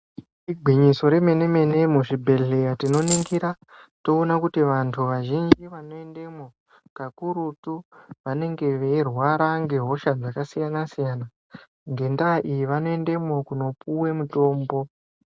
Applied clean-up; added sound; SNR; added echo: none; Coin (dropping); 7 dB; none.